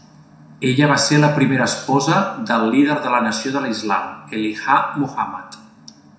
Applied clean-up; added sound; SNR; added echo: none; none; none; reverberation time 0.6 s.